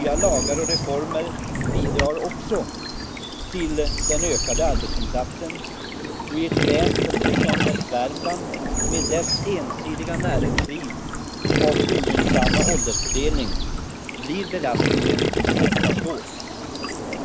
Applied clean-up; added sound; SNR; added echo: none; Gurgling / Liquid + Stream / Bird vocalization, bird call, bird song; -4 dB; none.